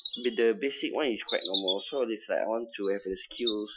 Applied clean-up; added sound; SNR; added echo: classical method Wiener filter.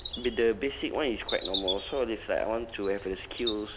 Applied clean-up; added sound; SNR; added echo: none; Bird vocalization, bird call, bird song; 8 dB; none.